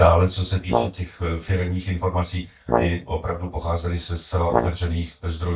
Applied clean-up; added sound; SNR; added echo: neural mask model DeepFilterNet 3.